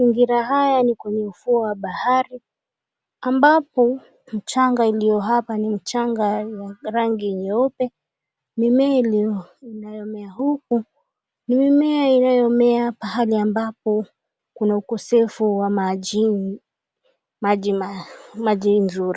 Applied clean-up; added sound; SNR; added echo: none; none; none; none.